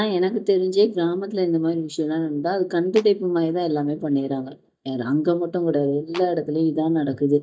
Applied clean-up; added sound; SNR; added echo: neural mask model DeepFilterNet 3.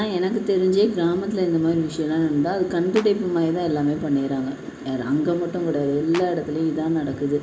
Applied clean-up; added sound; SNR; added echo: none; Clapping; 16 dB; reverberation time 1.5 s.